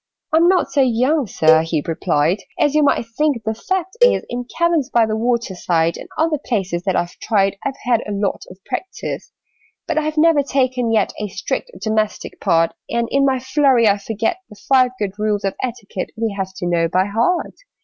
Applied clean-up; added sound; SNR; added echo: none; Cowbell; 5 dB; none.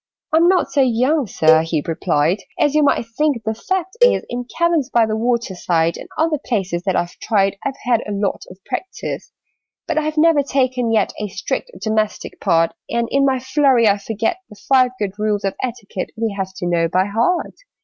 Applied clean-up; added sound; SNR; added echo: neural mask model RNNoise.